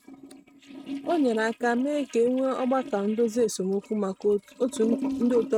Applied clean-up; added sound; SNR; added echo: neural mask model RNNoise.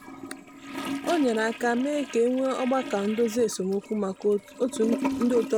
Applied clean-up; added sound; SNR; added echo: none; Toilet flush / Gurgling; 9 dB; none.